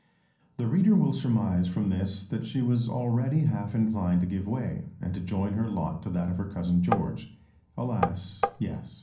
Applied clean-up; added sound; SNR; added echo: none; Tap; 3 dB; reverberation time 0.6 s.